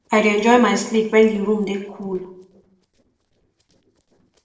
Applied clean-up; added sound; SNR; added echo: neural separator model SepFormer DNS4.